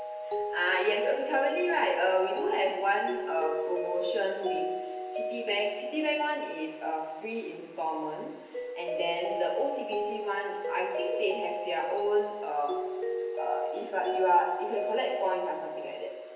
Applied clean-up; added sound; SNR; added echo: none; Mallet percussion; 4 dB; reverberation time 1.0 s.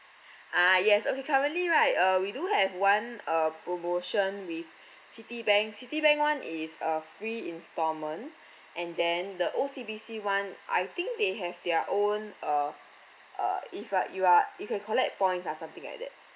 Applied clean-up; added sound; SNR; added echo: none; none; none; none.